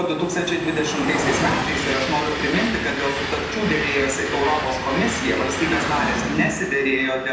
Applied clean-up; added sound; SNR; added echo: none; Train; 4 dB; reverberation time 0.8 s.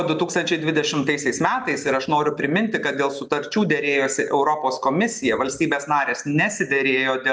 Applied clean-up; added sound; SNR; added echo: none; none; none; none.